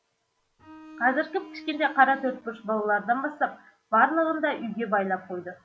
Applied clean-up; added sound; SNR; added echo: none; Bowed string instrument; 18 dB; none.